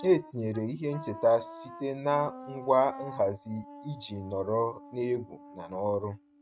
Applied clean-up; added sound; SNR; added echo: neural mask model RNNoise.